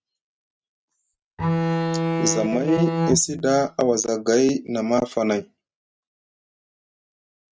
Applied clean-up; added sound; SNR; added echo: neural mask model RNNoise.